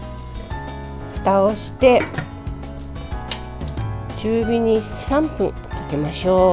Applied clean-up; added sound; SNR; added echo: none; none; none; none.